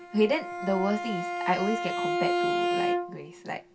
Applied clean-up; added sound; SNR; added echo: none; Bowed string instrument; 0 dB; reverberation time 0.2 s.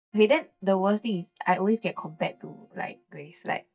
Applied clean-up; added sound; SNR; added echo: neural mask model DeepFilterNet 3.